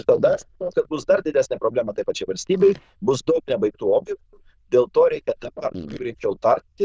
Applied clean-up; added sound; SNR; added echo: neural diffusion model UNIVERSE++.